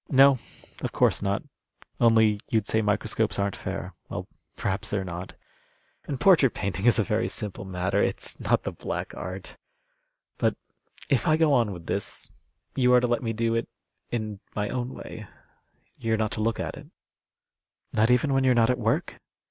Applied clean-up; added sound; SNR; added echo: none; none; none; none.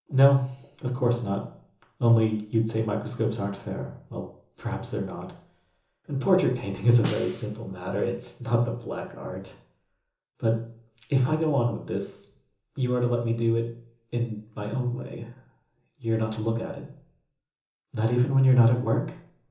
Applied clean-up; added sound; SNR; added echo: none; Snare drum; 12 dB; reverberation time 0.6 s.